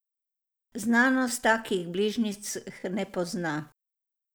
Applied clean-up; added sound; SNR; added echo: none; none; none; none.